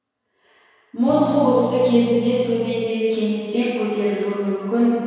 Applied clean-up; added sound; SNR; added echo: none; Electric guitar / Strum; 12 dB; reverberation time 1.9 s.